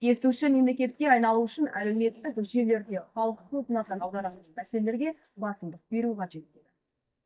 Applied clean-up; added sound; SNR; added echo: neural mask model DeepFilterNet 3.